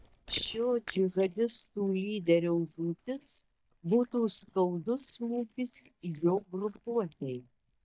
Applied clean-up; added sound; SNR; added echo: neural mask model DeepFilterNet 3.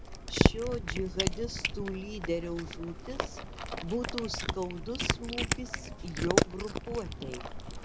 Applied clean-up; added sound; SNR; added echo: none; Cat; -4 dB; none.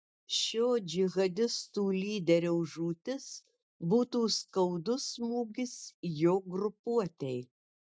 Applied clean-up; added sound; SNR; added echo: none; none; none; none.